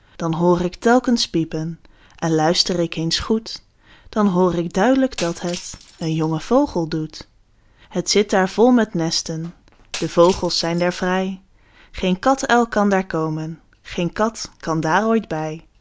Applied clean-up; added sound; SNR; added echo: none; Shatter; 19 dB; none.